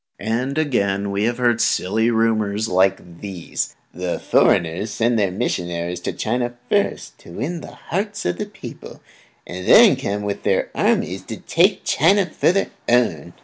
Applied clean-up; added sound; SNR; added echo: none; none; none; none.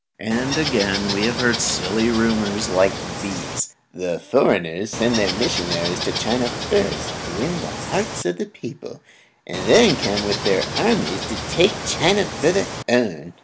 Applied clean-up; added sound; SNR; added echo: none; Water / Bird; 5 dB; none.